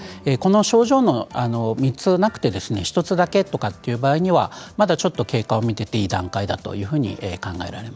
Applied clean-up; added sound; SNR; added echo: none; none; none; none.